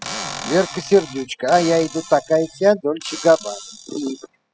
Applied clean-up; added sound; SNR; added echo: classical method spectral subtraction.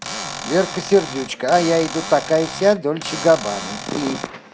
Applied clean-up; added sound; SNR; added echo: none; Cupboard open or close / Door; 10 dB; none.